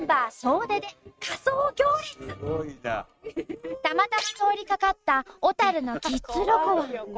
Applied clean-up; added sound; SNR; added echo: neural mask model RNNoise.